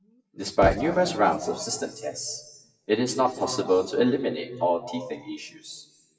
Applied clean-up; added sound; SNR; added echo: classical method WPE with log-MMSE.